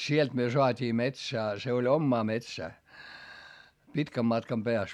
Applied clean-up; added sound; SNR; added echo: none; none; none; none.